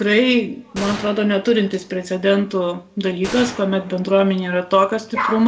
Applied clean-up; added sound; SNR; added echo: none; Gunshot, gunfire; 16 dB; reverberation time 0.4 s.